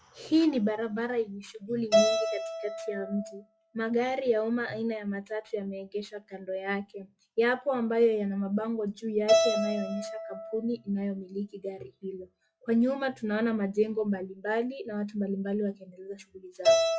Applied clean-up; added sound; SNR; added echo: classical method log-MMSE.